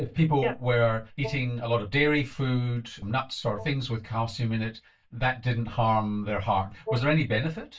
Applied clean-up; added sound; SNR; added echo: neural mask model DeepFilterNet 3.